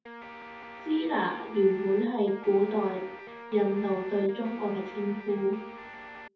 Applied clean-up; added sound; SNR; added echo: none; Guitar; 15 dB; reverberation time 0.5 s.